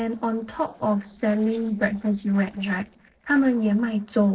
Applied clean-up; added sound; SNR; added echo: neural separator model SepFormer DNS4.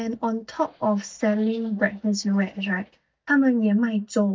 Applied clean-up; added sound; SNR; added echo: neural mask model DeepFilterNet 3.